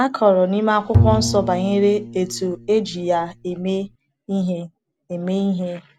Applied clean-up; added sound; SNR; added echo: none; Bowed string instrument; 3 dB; none.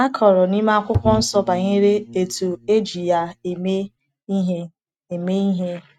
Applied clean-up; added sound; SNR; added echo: neural mask model RNNoise.